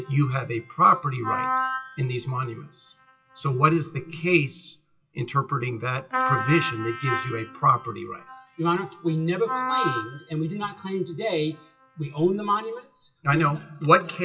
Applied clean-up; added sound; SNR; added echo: classical method WPE with log-MMSE.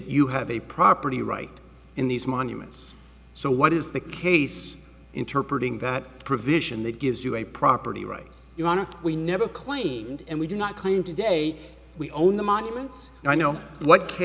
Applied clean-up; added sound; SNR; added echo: none; none; none; none.